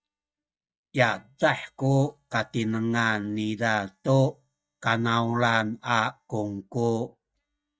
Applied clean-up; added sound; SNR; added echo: neural mask model DeepFilterNet 3.